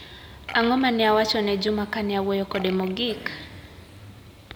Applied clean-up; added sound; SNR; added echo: none; Burping, eructation; 18 dB; none.